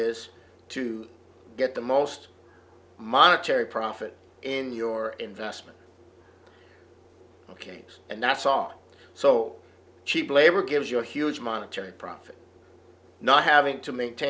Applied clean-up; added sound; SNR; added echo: none; none; none; none.